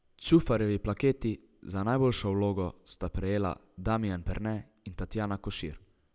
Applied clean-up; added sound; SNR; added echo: none; none; none; none.